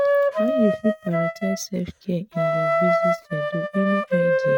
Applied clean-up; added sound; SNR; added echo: neural mask model RNNoise.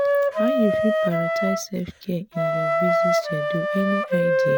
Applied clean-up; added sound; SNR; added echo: none; Wind instrument, woodwind instrument; -5 dB; none.